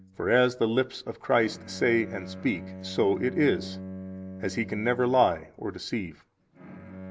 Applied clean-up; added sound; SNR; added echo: none; Bowed string instrument; 14 dB; none.